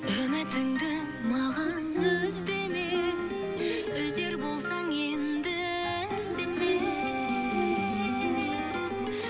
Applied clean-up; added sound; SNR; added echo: none; Bird; 7 dB; none.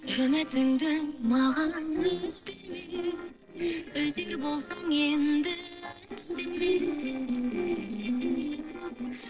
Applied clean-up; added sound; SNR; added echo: neural separator model SepFormer DNS4.